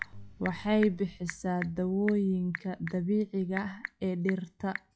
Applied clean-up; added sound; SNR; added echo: classical method log-MMSE.